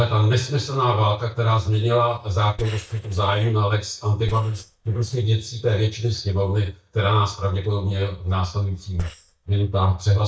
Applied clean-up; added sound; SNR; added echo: neural mask model DeepFilterNet 3.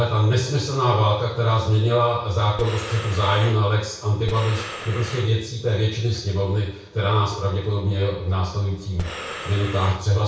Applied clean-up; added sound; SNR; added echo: none; Breathing; 12 dB; reverberation time 0.6 s.